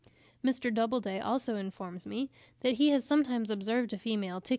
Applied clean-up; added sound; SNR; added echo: none; none; none; none.